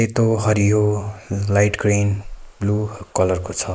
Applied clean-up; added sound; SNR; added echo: neural mask model Resemble Enhance denoiser.